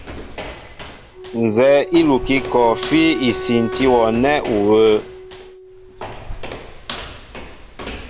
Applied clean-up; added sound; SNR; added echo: none; Wind instrument, woodwind instrument + Walk, footsteps; 11 dB; none.